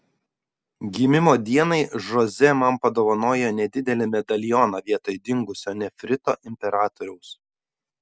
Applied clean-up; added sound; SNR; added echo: none; none; none; none.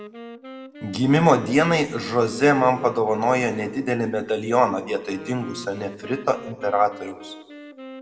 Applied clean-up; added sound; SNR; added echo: none; Wind instrument, woodwind instrument; 18 dB; reverberation time 1.0 s.